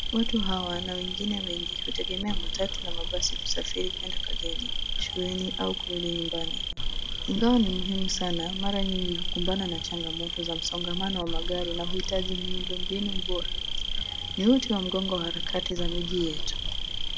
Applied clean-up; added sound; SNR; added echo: none; Insect; -1 dB; reverberation time 1.4 s.